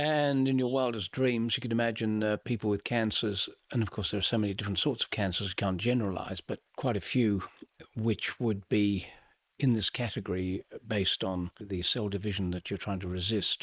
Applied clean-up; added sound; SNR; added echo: neural mask model Resemble Enhance denoiser.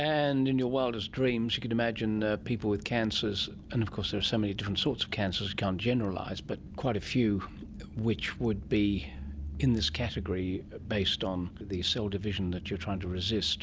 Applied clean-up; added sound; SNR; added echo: none; none; none; none.